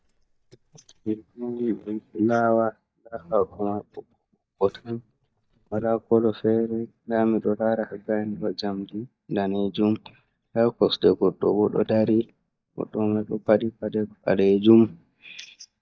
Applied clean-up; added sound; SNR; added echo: neural mask model DeepFilterNet 3.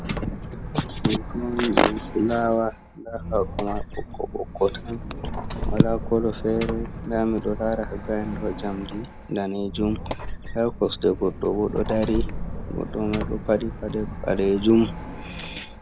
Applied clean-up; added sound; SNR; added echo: none; Squeak; 7 dB; none.